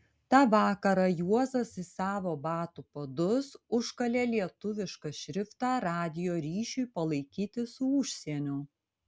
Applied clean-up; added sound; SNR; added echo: none; none; none; none.